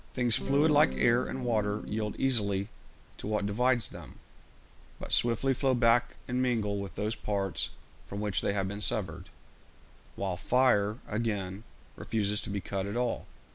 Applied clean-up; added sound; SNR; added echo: none; Electric guitar / Strum; 8 dB; none.